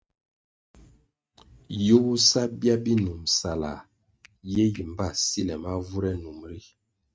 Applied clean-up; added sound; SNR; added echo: neural mask model RNNoise.